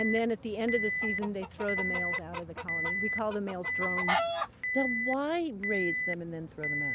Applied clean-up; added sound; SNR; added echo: none; Chicken, rooster + Alarm; 0 dB; none.